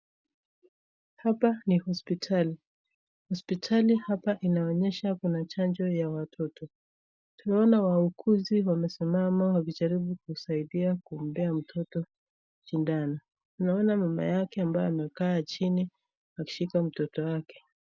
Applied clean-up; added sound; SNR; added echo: none; none; none; none.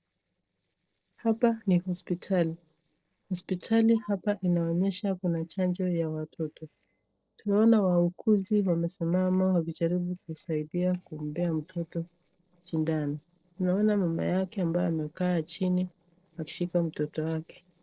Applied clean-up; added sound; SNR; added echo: neural separator model SepFormer DNS4.